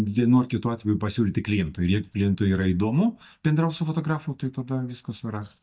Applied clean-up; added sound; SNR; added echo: neural mask model DeepFilterNet 3.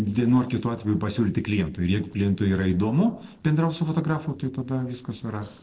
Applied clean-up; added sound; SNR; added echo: neural separator model SepFormer DNS4.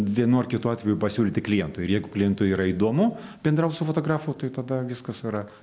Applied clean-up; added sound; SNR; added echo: none; none; none; none.